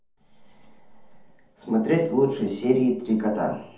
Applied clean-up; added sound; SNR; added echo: none; none; none; reverberation time 0.6 s.